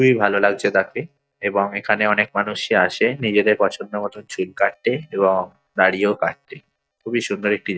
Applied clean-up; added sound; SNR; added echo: neural mask model DeepFilterNet 3.